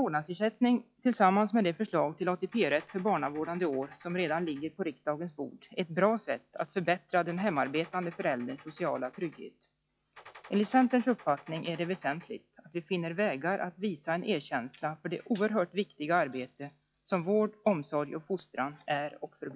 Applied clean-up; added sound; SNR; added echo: classical method log-MMSE.